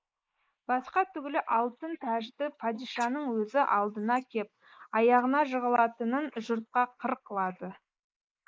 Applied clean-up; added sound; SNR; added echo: neural mask model Resemble Enhance denoiser.